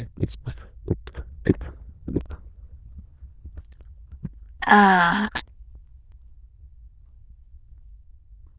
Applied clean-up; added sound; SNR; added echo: neural diffusion model UNIVERSE++.